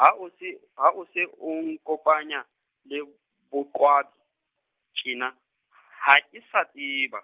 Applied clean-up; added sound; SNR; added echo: none; none; none; none.